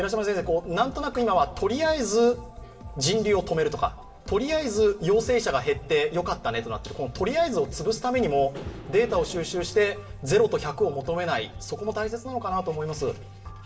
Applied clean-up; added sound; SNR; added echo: none; Engine / Mechanisms; 17 dB; reverberation time 0.8 s.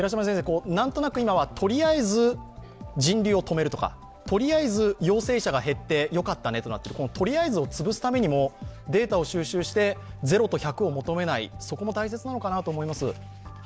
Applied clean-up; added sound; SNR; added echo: none; none; none; none.